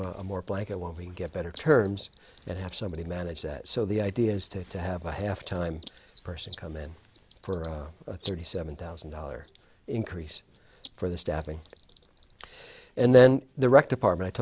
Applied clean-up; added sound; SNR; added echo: none; Bird; 14 dB; none.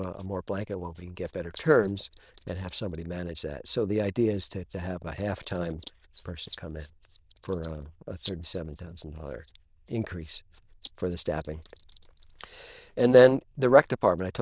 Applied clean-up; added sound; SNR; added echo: neural diffusion model UNIVERSE++.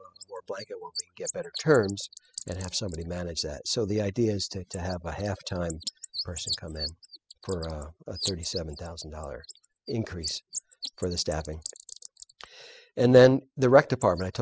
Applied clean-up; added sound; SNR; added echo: classical method spectral subtraction.